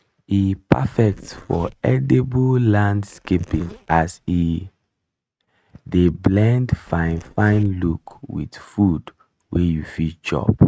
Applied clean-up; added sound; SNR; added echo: neural mask model RNNoise.